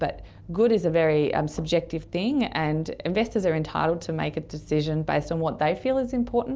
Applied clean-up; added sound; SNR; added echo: none; none; none; none.